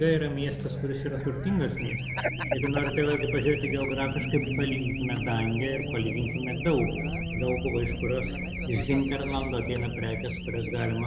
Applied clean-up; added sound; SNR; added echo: none; Race car, auto racing / Alarm; 3 dB; none.